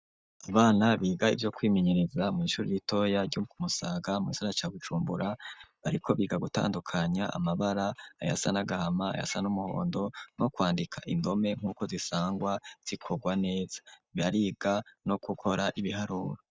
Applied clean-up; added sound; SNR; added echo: neural mask model DeepFilterNet 3.